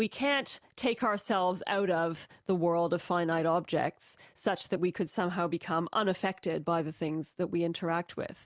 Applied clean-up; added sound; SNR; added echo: none; none; none; none.